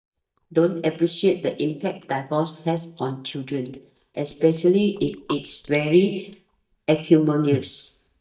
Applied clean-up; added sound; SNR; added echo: neural mask model DeepFilterNet 3.